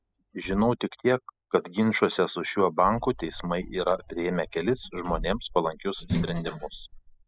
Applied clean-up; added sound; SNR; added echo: classical method spectral subtraction.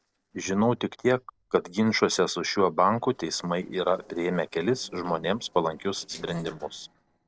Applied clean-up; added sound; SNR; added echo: neural separator model SepFormer DNS4.